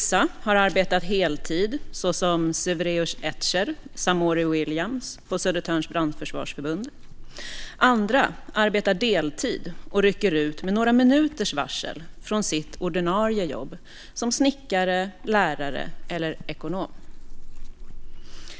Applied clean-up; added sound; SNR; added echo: none; Chewing, mastication / Livestock, farm animals, working animals; 10 dB; none.